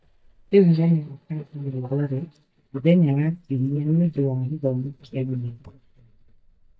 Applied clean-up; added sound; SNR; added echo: neural mask model DeepFilterNet 3.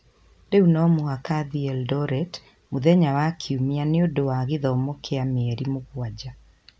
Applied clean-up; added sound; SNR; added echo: none; none; none; none.